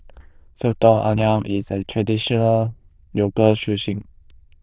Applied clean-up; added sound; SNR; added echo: neural diffusion model UNIVERSE++.